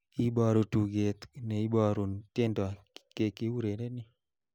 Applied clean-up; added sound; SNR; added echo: none; none; none; none.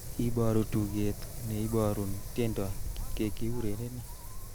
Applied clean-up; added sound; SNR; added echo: none; Wind; 3 dB; none.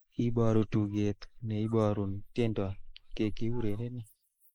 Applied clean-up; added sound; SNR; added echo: neural mask model Resemble Enhance denoiser.